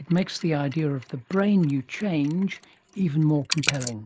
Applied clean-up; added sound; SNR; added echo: neural mask model Resemble Enhance denoiser.